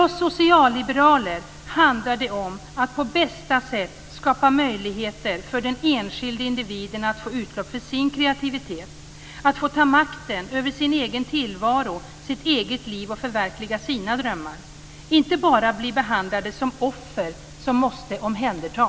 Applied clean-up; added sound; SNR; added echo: none; none; none; none.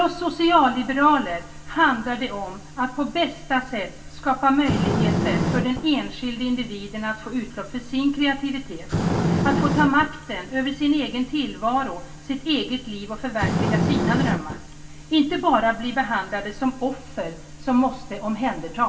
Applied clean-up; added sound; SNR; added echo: none; Fire; 3 dB; reverberation time 0.3 s.